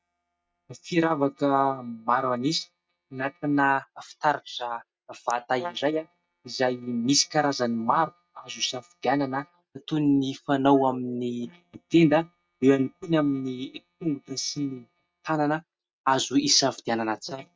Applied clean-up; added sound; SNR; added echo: neural mask model DeepFilterNet 3.